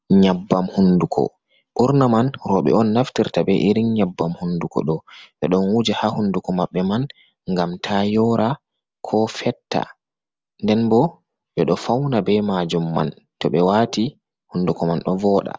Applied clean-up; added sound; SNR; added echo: none; none; none; none.